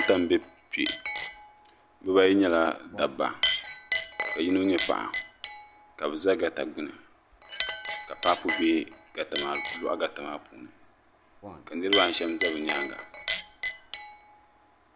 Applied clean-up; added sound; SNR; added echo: none; Chink, clink; 3 dB; none.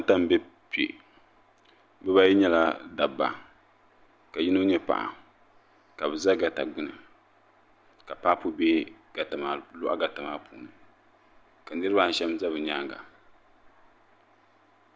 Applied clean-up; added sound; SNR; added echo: none; none; none; none.